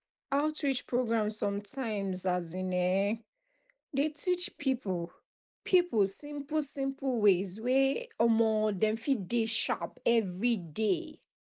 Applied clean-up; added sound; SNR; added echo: neural mask model Resemble Enhance denoiser.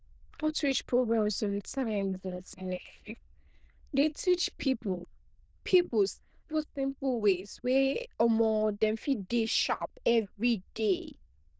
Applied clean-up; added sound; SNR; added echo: neural diffusion model UNIVERSE++.